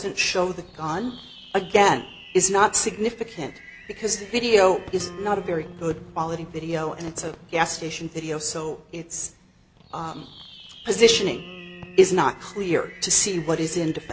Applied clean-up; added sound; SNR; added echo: none; Fireworks + Acoustic guitar; 20 dB; none.